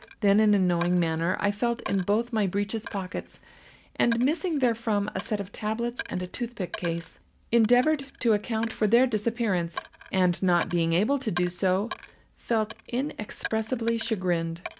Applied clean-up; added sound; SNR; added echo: none; Coin (dropping); 16 dB; none.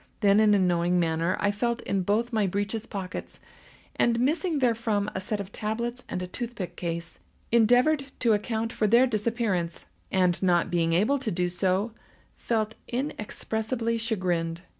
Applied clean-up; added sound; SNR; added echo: none; none; none; none.